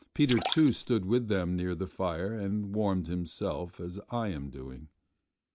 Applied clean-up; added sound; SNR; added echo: neural mask model Resemble Enhance denoiser.